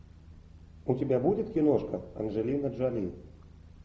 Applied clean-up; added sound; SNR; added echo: none; none; none; none.